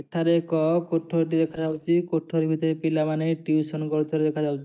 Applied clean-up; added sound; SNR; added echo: neural mask model DeepFilterNet 3.